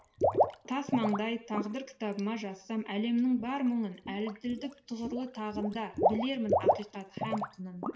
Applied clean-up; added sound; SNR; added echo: none; Water / Liquid; 1 dB; reverberation time 0.7 s.